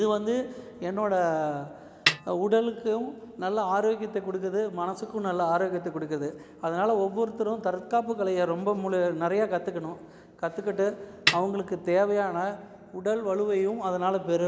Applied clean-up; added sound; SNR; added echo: none; Snare drum; 2 dB; none.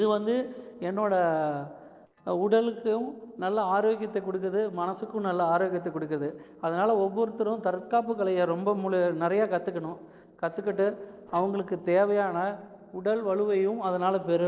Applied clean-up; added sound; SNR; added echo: neural separator model SepFormer DNS4.